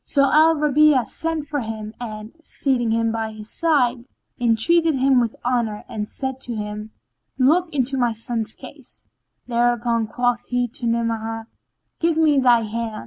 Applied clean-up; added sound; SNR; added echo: none; none; none; none.